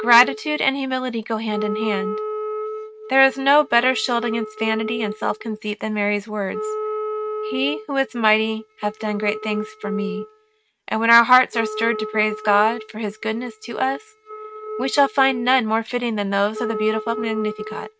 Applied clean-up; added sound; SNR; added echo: neural mask model RNNoise.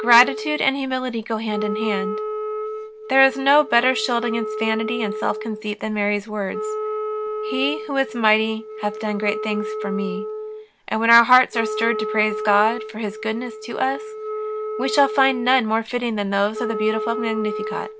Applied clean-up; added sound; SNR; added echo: none; Wind instrument, woodwind instrument; 7 dB; none.